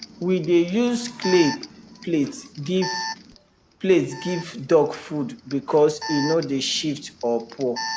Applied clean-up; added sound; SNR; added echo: none; Alarm; 12 dB; none.